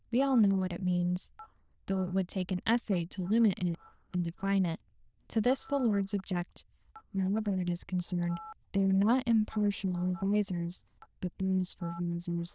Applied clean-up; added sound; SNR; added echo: neural diffusion model UNIVERSE++.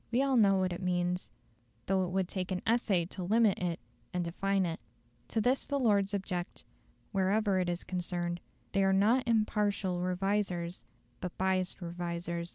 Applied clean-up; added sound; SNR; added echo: none; none; none; none.